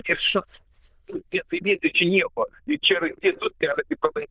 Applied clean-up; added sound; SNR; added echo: neural diffusion model UNIVERSE++.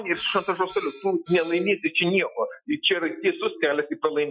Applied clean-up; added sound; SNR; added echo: classical method Wiener filter.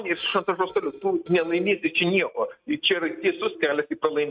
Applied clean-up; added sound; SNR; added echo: neural mask model RNNoise.